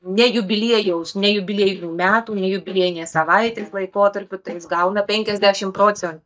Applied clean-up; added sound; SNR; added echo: neural mask model DeepFilterNet 3.